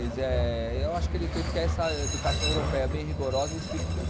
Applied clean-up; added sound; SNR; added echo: none; Train; -2 dB; none.